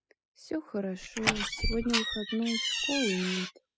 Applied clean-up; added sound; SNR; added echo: classical method spectral subtraction.